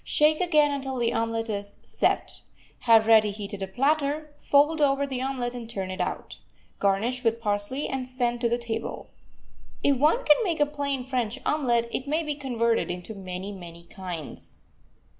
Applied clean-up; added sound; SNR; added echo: none; none; none; none.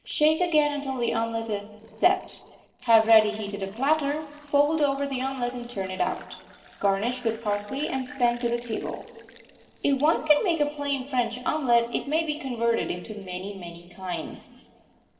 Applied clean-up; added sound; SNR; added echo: neural separator model SepFormer DNS4.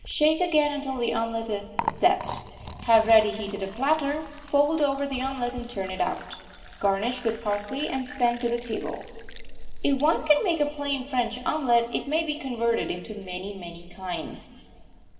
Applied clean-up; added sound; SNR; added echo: none; Liquid; 16 dB; reverberation time 2.1 s.